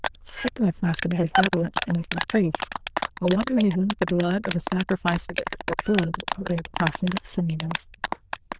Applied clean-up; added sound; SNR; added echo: neural diffusion model UNIVERSE++.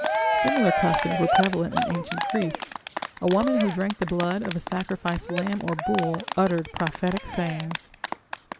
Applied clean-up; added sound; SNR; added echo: none; Cheering; 2 dB; none.